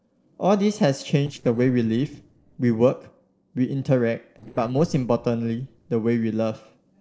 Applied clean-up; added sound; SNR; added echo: neural separator model SepFormer DNS4.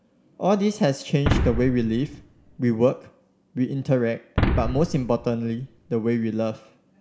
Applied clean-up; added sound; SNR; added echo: none; Boom; 2 dB; none.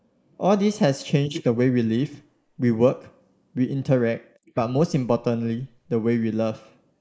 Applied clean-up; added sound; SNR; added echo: neural mask model Resemble Enhance denoiser.